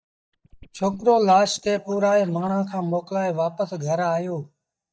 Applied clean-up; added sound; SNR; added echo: neural mask model DeepFilterNet 3.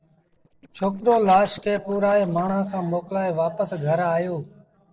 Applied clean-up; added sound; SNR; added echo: neural separator model SepFormer DNS4.